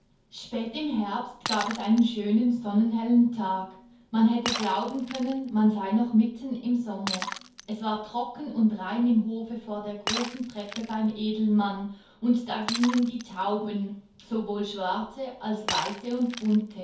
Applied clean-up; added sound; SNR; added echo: none; Shatter; 13 dB; reverberation time 0.6 s.